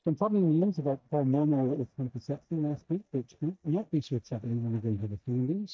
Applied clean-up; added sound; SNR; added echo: neural mask model DeepFilterNet 3.